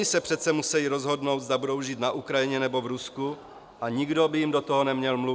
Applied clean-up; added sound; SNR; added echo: none; none; none; none.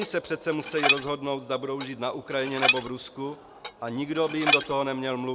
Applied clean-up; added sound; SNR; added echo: none; Dishes, pots, and pans; -1 dB; none.